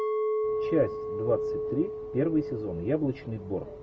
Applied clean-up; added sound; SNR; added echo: none; Chink, clink; 2 dB; none.